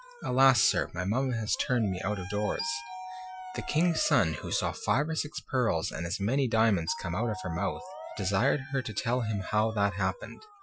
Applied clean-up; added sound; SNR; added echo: classical method Wiener filter.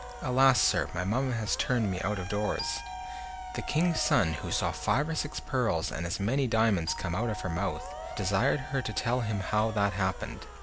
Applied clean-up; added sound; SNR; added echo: none; Doorbell + Motor vehicle (road) / Siren; 13 dB; none.